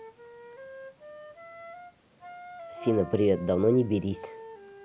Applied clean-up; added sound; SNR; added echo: none; Brass instrument + Wind instrument, woodwind instrument; 15 dB; none.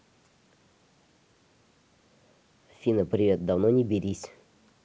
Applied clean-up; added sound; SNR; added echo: none; none; none; none.